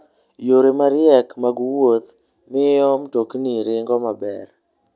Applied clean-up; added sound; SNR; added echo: none; none; none; none.